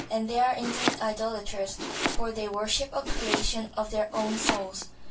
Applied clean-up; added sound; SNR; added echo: none; Domestic sounds, home sounds; 5 dB; reverberation time 0.2 s.